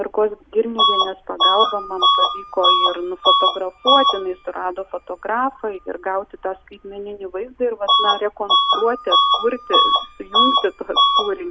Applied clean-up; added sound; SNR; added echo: none; Bus / Alarm; -4 dB; none.